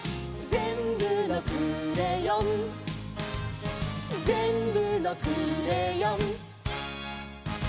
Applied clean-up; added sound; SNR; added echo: none; none; none; none.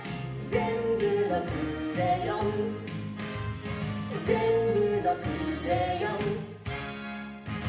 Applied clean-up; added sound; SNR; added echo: none; none; none; reverberation time 0.8 s.